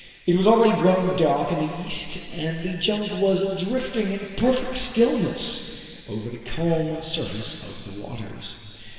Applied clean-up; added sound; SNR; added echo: none; none; none; reverberation time 2.2 s.